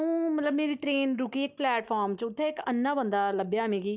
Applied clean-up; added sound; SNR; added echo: neural mask model DeepFilterNet 3.